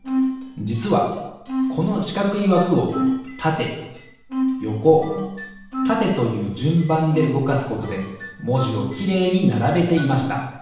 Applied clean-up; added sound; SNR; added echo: none; none; none; reverberation time 0.9 s.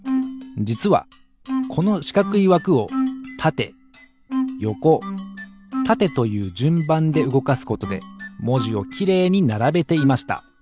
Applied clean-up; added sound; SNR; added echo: none; none; none; none.